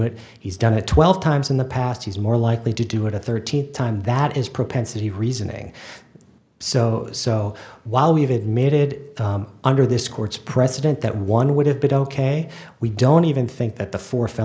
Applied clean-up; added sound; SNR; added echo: neural mask model Resemble Enhance denoiser.